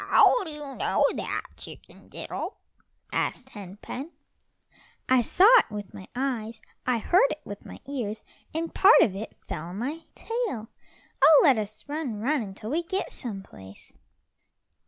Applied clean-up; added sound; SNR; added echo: none; none; none; none.